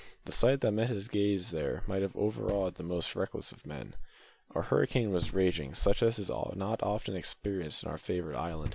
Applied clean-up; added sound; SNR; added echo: none; Knock; 18 dB; none.